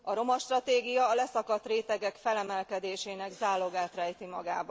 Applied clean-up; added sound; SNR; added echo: none; none; none; none.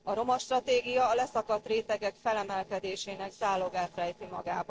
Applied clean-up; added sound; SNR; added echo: neural separator model SepFormer DNS4.